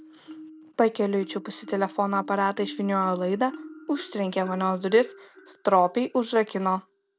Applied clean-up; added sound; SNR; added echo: none; Marimba, xylophone; 19 dB; none.